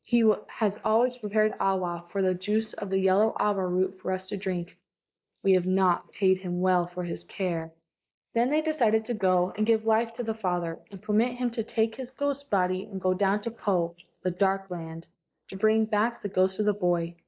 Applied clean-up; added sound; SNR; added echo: neural mask model Resemble Enhance denoiser.